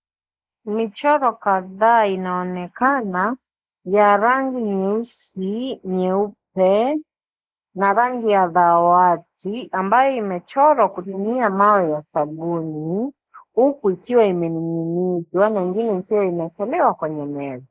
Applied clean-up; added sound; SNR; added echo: neural mask model Resemble Enhance denoiser.